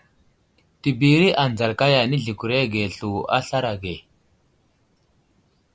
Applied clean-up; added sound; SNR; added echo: none; none; none; none.